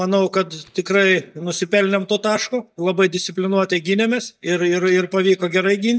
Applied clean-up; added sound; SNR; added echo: neural mask model DeepFilterNet 3.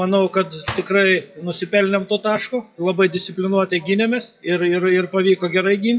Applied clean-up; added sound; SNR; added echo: classical method WPE with log-MMSE.